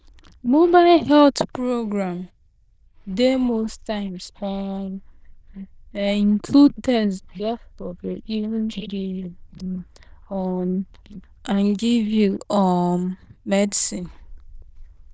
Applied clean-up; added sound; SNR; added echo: neural diffusion model UNIVERSE++.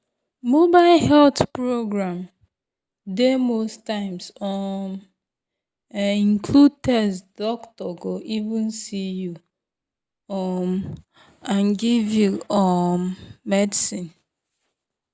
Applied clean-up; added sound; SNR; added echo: none; none; none; none.